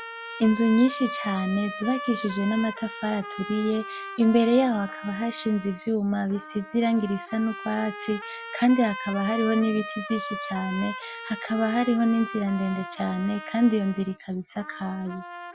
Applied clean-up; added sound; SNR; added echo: none; Trumpet; 11 dB; none.